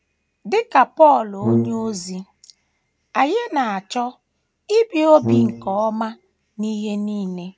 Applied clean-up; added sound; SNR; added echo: none; Brass instrument; 1 dB; none.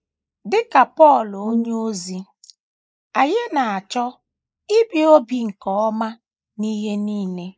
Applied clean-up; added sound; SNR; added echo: neural mask model Resemble Enhance denoiser.